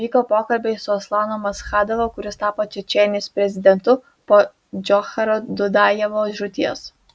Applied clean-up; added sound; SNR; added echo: none; none; none; none.